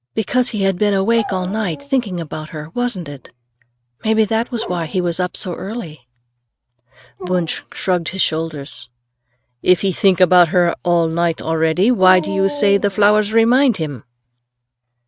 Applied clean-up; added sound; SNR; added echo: neural mask model RNNoise.